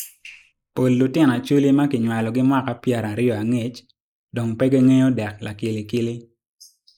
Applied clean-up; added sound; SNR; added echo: neural mask model Resemble Enhance denoiser.